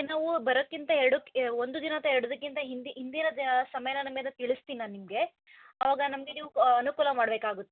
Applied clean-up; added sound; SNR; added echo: none; none; none; none.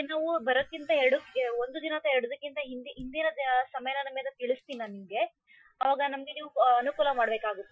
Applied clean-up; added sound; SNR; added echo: classical method Wiener filter.